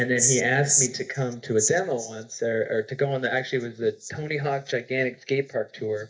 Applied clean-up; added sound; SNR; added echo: neural mask model DeepFilterNet 3.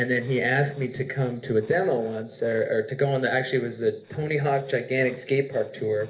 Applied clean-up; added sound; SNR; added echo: neural separator model SepFormer DNS4.